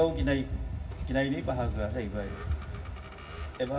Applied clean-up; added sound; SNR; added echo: none; Vehicle; 18 dB; reverberation time 0.4 s.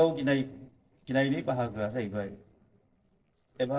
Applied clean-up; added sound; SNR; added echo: neural separator model SepFormer DNS4.